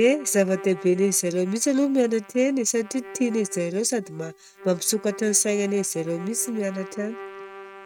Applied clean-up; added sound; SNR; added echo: neural mask model RNNoise.